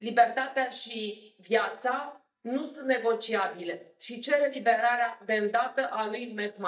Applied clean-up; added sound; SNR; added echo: neural mask model DeepFilterNet 3.